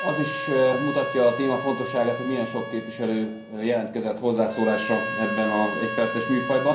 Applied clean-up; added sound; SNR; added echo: none; Harmonica; 8 dB; reverberation time 0.6 s.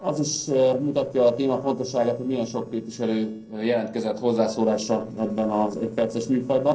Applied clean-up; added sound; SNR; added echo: neural separator model SepFormer DNS4.